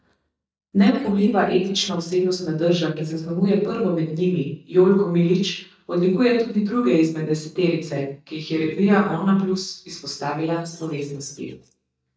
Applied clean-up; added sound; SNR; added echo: neural mask model DeepFilterNet 3.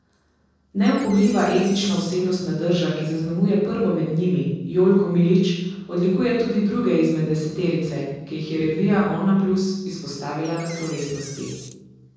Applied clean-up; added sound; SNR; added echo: neural separator model SepFormer DNS4.